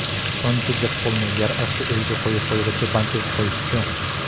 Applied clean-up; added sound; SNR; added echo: none; Fill (with liquid) / Trickle, dribble / Sink (filling or washing); 0 dB; none.